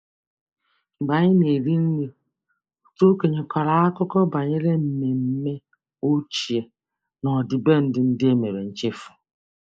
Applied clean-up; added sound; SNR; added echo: neural mask model Resemble Enhance denoiser.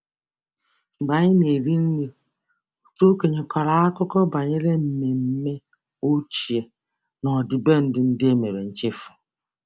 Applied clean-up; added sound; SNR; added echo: none; none; none; none.